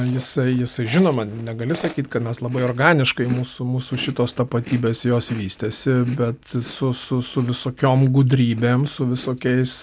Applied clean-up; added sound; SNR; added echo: none; Chewing, mastication; 20 dB; none.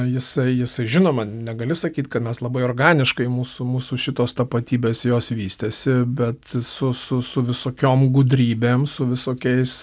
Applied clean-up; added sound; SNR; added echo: none; none; none; none.